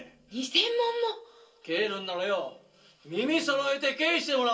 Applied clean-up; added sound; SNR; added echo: none; none; none; reverberation time 0.2 s.